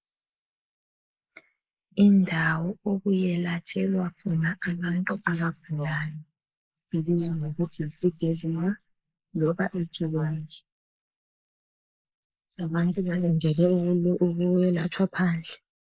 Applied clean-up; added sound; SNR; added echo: neural mask model Resemble Enhance denoiser.